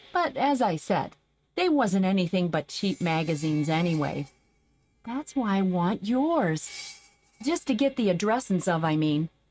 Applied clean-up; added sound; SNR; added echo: neural mask model RNNoise.